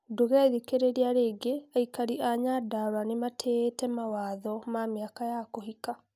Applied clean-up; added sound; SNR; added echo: none; none; none; none.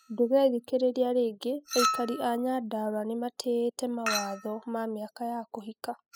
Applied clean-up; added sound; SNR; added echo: classical method spectral subtraction.